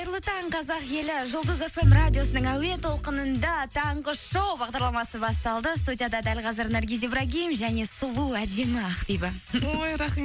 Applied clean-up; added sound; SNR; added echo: none; Bowed string instrument; -2 dB; none.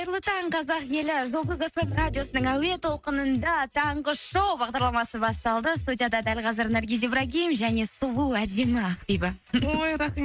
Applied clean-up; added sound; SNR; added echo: neural mask model RNNoise.